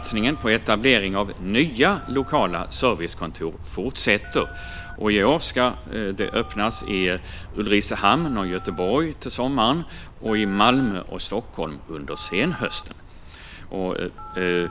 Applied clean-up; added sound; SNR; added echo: none; Aircraft + Telephone; 13 dB; none.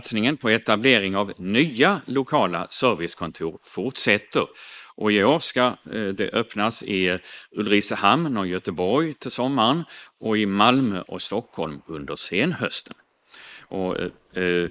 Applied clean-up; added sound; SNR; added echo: neural mask model Resemble Enhance denoiser.